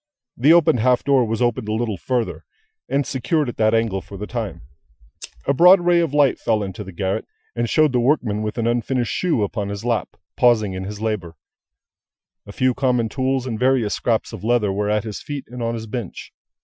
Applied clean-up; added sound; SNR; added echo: classical method Wiener filter.